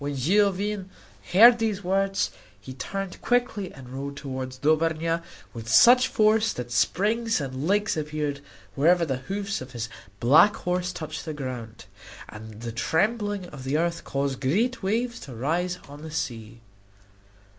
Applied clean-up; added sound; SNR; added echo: none; none; none; none.